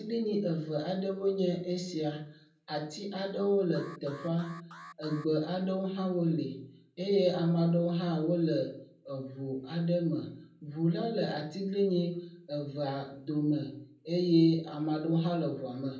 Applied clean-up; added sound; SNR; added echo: none; Alarm; 18 dB; reverberation time 0.6 s.